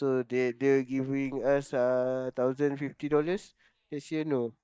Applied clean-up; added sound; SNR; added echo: neural mask model DeepFilterNet 3.